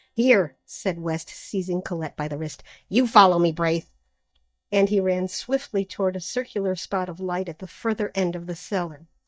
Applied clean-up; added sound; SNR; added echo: neural mask model DeepFilterNet 3.